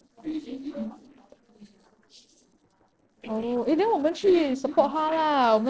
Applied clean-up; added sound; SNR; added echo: neural separator model SepFormer DNS4.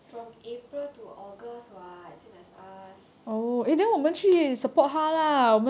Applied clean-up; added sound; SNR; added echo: none; none; none; none.